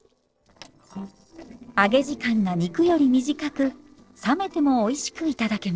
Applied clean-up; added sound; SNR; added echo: neural separator model SepFormer DNS4.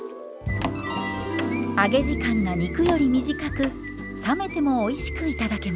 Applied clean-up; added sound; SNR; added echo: none; Door; 11 dB; none.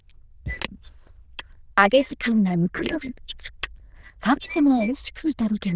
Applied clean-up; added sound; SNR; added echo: neural diffusion model UNIVERSE++.